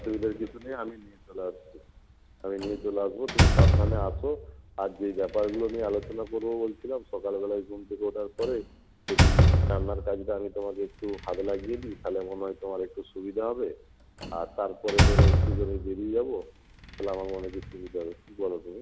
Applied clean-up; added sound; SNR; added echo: none; Slam; -4 dB; none.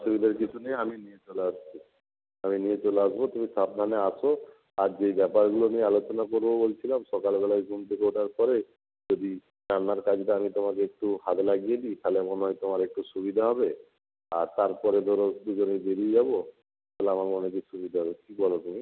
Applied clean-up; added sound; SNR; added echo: none; none; none; none.